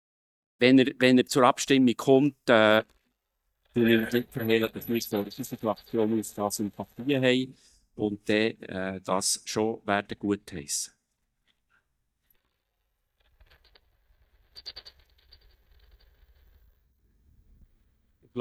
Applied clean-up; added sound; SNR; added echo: neural mask model DeepFilterNet 3.